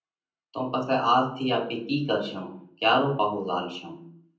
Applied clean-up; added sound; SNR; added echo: none; none; none; reverberation time 0.6 s.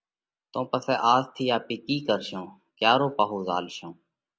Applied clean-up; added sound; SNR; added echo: none; none; none; none.